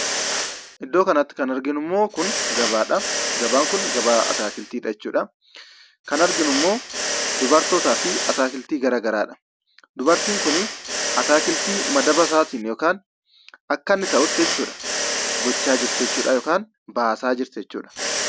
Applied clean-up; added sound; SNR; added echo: none; Mechanisms; 3 dB; none.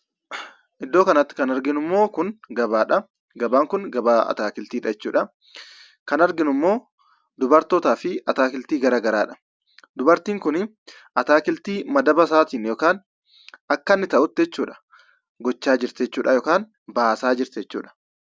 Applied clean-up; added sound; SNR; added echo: none; none; none; none.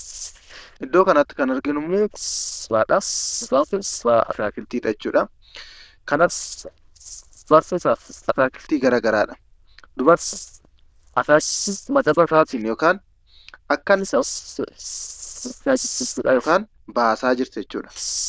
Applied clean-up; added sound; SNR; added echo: neural diffusion model UNIVERSE++.